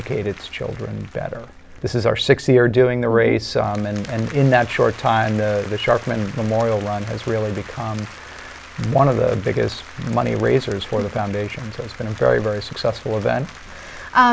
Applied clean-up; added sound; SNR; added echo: none; Applause; 20 dB; none.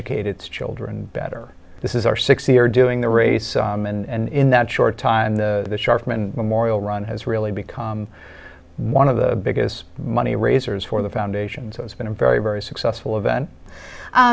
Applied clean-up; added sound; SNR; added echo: none; none; none; none.